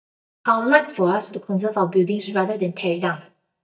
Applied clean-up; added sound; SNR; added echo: neural mask model DeepFilterNet 3.